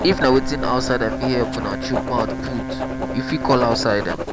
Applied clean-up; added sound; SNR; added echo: none; Writing + Brass instrument; 3 dB; none.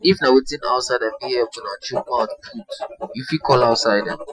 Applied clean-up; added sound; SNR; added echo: classical method Wiener filter.